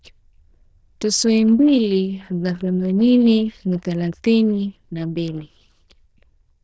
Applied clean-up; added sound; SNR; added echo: neural diffusion model UNIVERSE++.